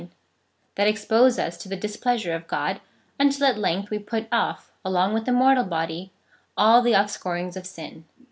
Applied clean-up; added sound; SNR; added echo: none; none; none; none.